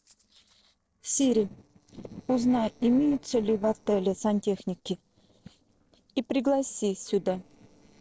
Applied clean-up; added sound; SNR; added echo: neural separator model SepFormer DNS4.